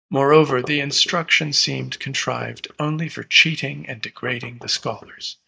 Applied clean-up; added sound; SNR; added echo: neural mask model DeepFilterNet 3.